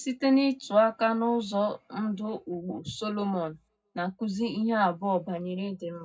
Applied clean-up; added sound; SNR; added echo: none; none; none; reverberation time 0.3 s.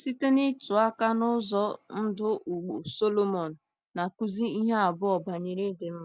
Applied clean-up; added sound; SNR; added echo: none; none; none; none.